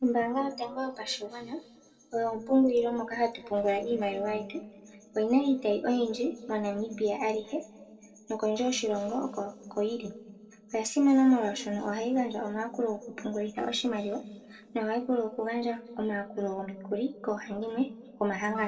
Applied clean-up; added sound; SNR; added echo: neural separator model SepFormer DNS4.